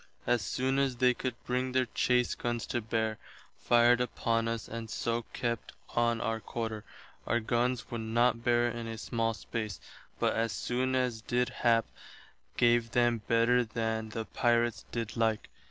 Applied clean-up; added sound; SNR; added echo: none; none; none; none.